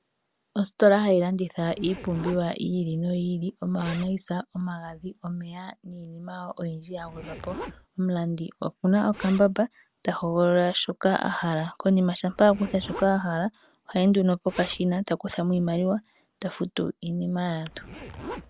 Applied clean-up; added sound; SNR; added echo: none; Zipper (clothing); 19 dB; none.